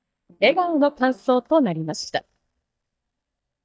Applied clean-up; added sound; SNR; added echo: neural mask model DeepFilterNet 3.